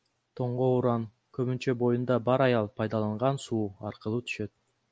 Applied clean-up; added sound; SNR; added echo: none; none; none; none.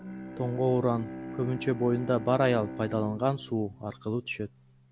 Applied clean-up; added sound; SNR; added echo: none; Bowed string instrument; 12 dB; none.